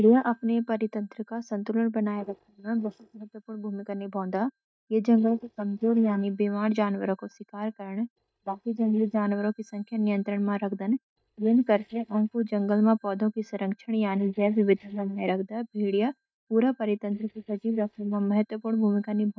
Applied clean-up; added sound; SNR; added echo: neural mask model DeepFilterNet 3.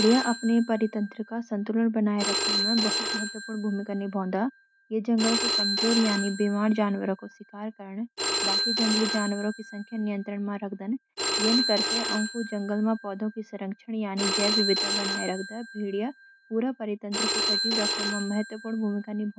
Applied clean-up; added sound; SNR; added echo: none; Telephone; 3 dB; none.